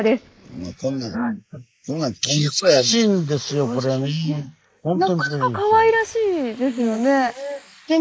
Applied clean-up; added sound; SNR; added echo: neural mask model Resemble Enhance denoiser.